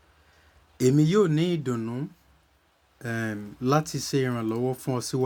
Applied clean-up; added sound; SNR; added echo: none; none; none; none.